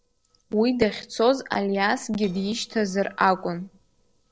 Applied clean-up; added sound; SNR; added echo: neural separator model SepFormer DNS4.